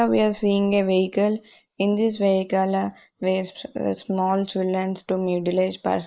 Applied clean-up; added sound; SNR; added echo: neural mask model Resemble Enhance denoiser.